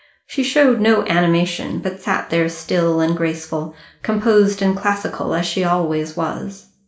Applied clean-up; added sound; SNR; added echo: none; none; none; reverberation time 0.4 s.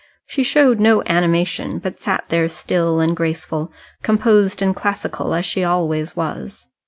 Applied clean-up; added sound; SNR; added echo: none; none; none; none.